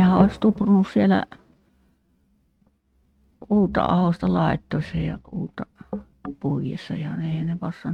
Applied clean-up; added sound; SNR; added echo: neural mask model RNNoise.